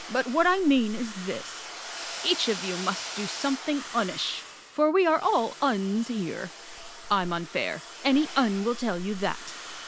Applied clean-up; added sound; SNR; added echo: none; Domestic sounds, home sounds; 12 dB; none.